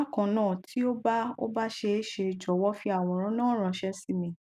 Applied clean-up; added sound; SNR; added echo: none; none; none; none.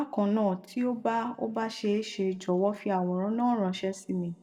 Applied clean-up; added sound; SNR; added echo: none; none; none; reverberation time 1.5 s.